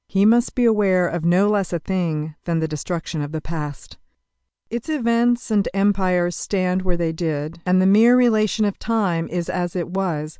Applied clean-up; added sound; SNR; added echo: none; none; none; none.